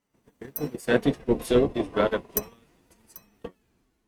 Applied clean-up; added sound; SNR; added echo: neural mask model RNNoise.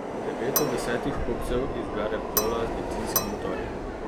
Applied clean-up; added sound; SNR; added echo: none; Subway, metro, underground + Cutlery, silverware / Dishes, pots, and pans; -3 dB; none.